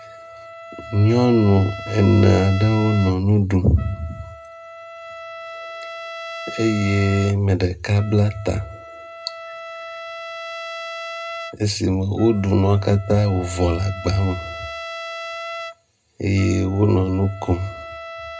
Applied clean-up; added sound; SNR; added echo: none; Trumpet; 13 dB; reverberation time 0.2 s.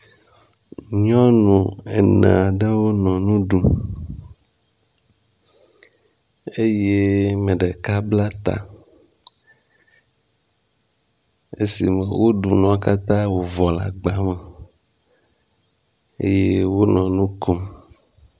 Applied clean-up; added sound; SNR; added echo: none; none; none; none.